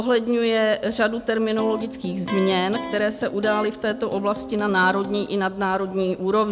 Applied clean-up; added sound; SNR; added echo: none; Electric guitar; 11 dB; none.